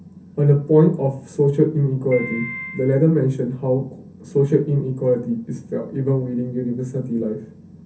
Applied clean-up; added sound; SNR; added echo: none; Piano; 12 dB; reverberation time 0.3 s.